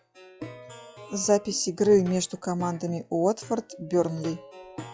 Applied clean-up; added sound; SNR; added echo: classical method log-MMSE.